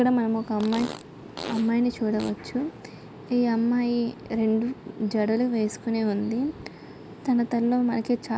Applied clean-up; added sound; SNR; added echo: none; Fart; 15 dB; none.